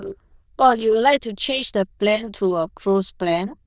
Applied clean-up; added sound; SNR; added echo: neural diffusion model UNIVERSE++.